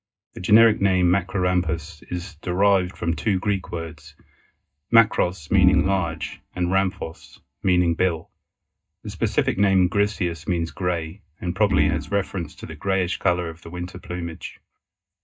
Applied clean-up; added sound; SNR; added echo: neural mask model DeepFilterNet 3.